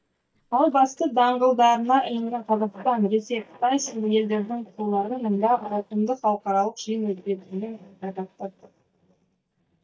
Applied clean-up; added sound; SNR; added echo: neural mask model DeepFilterNet 3.